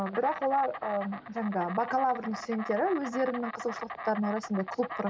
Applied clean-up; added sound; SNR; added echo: none; Insect; 10 dB; none.